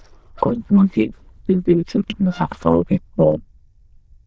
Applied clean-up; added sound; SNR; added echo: neural diffusion model UNIVERSE++.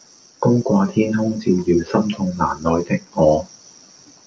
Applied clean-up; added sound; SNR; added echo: none; none; none; none.